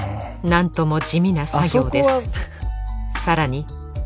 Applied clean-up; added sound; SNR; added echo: none; none; none; none.